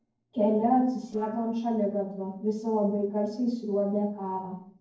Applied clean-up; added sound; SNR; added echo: neural separator model SepFormer DNS4.